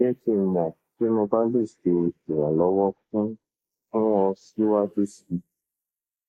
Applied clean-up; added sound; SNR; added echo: neural mask model Resemble Enhance denoiser.